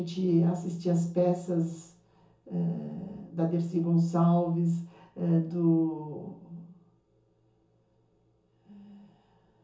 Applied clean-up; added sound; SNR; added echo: none; none; none; reverberation time 0.7 s.